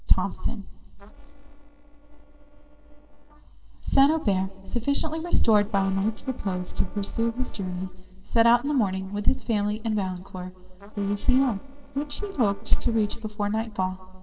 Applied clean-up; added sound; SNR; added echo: neural separator model SepFormer DNS4.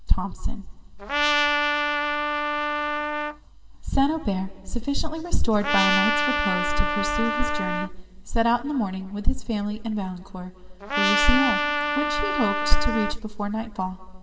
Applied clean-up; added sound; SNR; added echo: none; Trumpet; 2 dB; reverberation time 1.9 s.